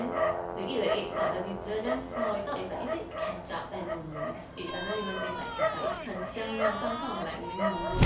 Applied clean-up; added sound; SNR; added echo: none; Dog; -4 dB; none.